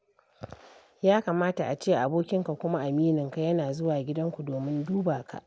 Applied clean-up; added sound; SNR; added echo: none; none; none; none.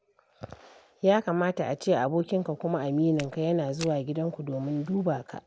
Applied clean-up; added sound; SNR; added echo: none; Walk, footsteps; 18 dB; none.